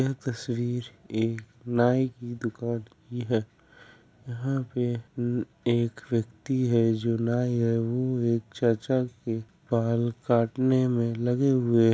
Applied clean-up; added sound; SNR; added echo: none; none; none; none.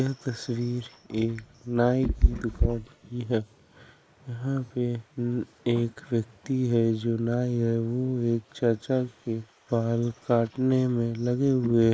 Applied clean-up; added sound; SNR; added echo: neural mask model Resemble Enhance denoiser.